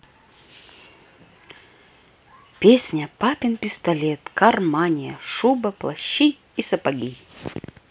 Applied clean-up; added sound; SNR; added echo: none; none; none; none.